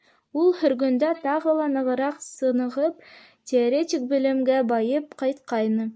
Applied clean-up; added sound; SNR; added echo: neural mask model DeepFilterNet 3.